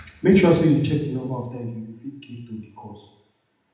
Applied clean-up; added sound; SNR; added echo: none; none; none; reverberation time 0.8 s.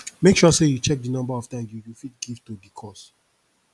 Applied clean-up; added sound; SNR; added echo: none; none; none; none.